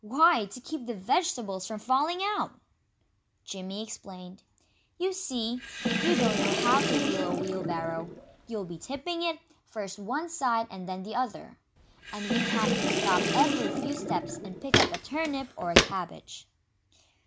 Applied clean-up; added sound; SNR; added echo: none; Sink (filling or washing) / Water + Walk, footsteps; -2 dB; none.